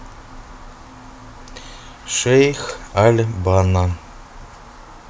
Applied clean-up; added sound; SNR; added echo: none; none; none; none.